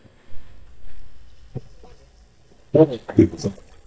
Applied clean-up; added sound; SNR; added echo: neural mask model DeepFilterNet 3.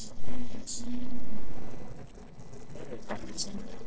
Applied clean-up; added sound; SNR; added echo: neural separator model SepFormer DNS4.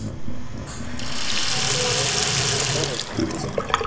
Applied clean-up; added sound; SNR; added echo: none; Sink (filling or washing); -3 dB; reverberation time 2.2 s.